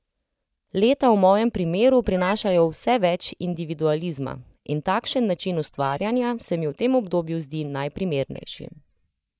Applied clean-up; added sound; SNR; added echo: neural mask model DeepFilterNet 3.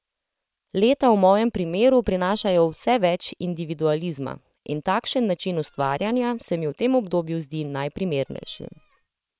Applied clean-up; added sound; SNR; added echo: neural separator model SepFormer WHAM!.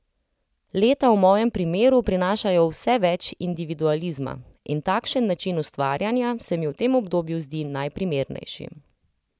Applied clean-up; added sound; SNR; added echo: none; none; none; none.